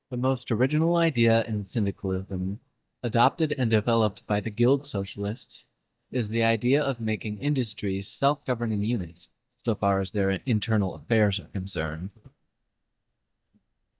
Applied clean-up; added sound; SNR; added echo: neural mask model DeepFilterNet 3.